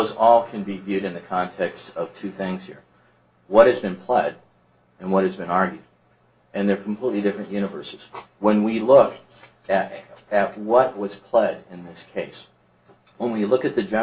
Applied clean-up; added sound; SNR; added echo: none; none; none; reverberation time 0.2 s.